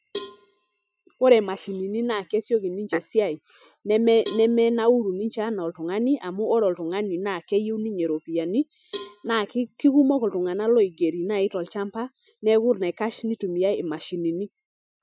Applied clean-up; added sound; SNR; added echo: classical method Wiener filter.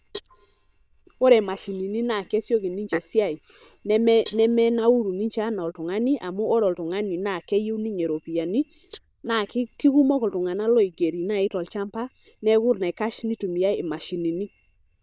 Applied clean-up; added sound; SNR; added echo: neural diffusion model UNIVERSE++.